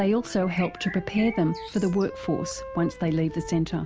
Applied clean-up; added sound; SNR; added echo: none; Wind instrument, woodwind instrument + Bird; 13 dB; none.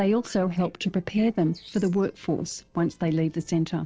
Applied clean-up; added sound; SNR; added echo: neural separator model SepFormer DNS4.